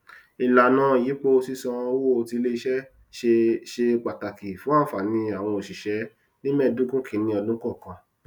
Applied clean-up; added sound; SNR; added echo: none; none; none; none.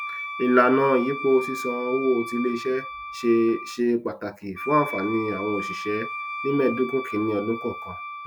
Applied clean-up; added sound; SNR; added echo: none; Wind instrument, woodwind instrument; 10 dB; none.